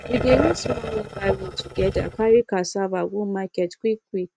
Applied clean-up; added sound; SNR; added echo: neural mask model RNNoise.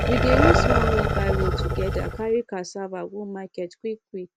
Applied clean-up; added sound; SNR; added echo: none; Growling; -3 dB; none.